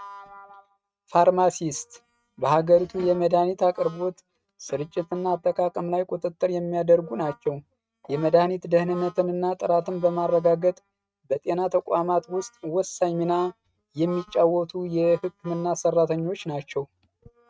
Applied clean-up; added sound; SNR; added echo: neural mask model RNNoise.